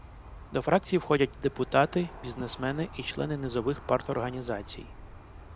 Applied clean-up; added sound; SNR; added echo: none; Aircraft; 15 dB; none.